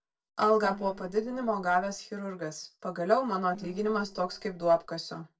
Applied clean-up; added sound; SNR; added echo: neural separator model SepFormer DNS4.